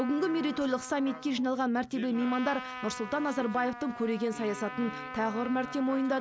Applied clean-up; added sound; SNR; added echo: none; Trumpet; 12 dB; none.